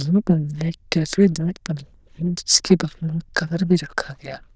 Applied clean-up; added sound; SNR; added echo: neural diffusion model UNIVERSE++.